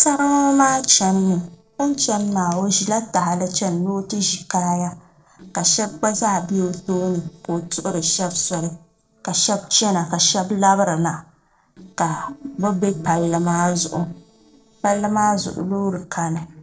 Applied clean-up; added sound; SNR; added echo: neural separator model SepFormer DNS4.